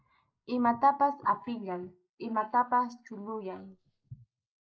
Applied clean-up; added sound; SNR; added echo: neural mask model Resemble Enhance denoiser.